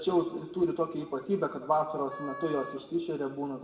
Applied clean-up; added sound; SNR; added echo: none; Wind instrument, woodwind instrument; 14 dB; reverberation time 1.3 s.